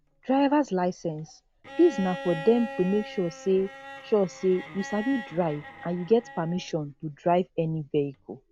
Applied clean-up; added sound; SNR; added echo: none; Bowed string instrument; 16 dB; none.